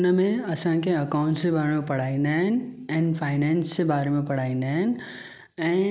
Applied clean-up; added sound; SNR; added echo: none; none; none; none.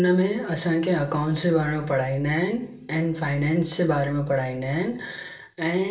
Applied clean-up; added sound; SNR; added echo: none; none; none; reverberation time 0.3 s.